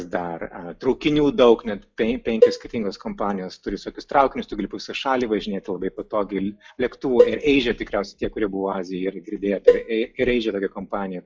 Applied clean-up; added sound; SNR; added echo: classical method log-MMSE.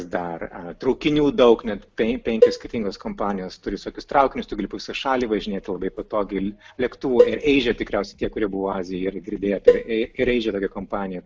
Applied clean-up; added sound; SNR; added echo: none; Cowbell; -1 dB; none.